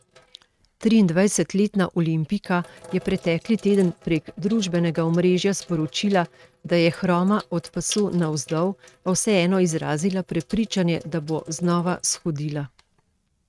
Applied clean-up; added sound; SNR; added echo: neural mask model RNNoise.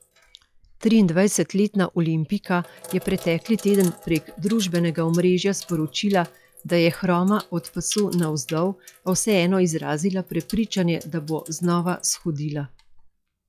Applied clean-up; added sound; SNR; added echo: classical method log-MMSE.